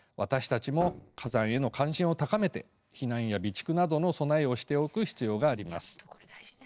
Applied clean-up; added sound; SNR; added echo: neural separator model SepFormer DNS4.